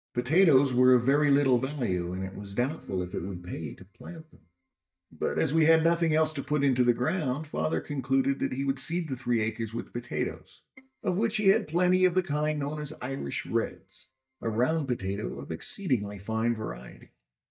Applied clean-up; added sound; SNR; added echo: neural mask model DeepFilterNet 3.